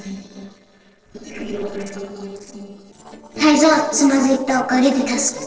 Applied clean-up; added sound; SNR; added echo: neural separator model SepFormer DNS4.